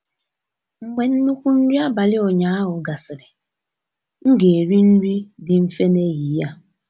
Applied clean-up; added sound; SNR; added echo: none; none; none; none.